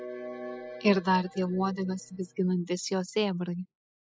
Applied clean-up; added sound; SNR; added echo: classical method spectral subtraction.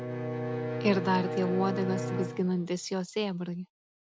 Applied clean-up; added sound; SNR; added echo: none; Bowed string instrument; 4 dB; none.